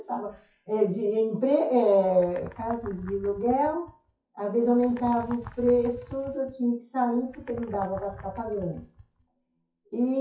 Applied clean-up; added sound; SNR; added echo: classical method WPE with log-MMSE.